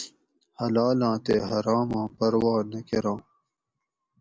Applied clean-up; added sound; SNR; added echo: none; none; none; none.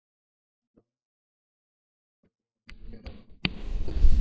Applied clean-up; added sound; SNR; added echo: neural mask model DeepFilterNet 3.